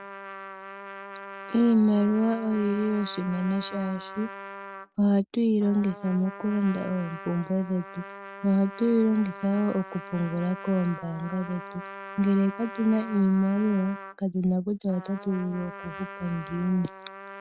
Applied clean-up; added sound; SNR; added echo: none; Trumpet; 14 dB; none.